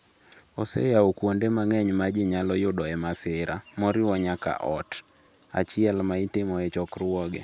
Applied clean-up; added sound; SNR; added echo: none; none; none; none.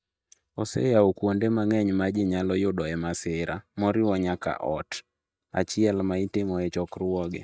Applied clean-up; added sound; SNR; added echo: neural mask model DeepFilterNet 3.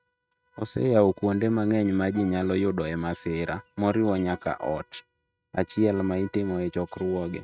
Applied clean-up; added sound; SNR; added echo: neural mask model RNNoise.